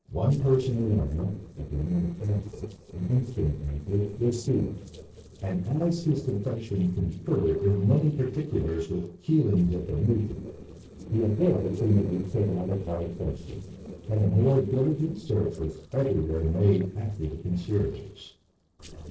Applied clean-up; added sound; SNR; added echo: neural separator model SepFormer DNS4.